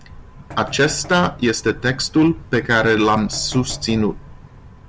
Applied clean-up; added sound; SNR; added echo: none; Knock; 18 dB; none.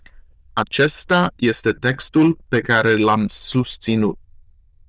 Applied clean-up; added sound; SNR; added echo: neural diffusion model UNIVERSE++.